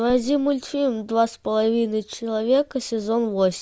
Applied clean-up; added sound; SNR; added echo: none; none; none; none.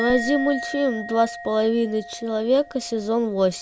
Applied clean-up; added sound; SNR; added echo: none; Musical instrument; 12 dB; none.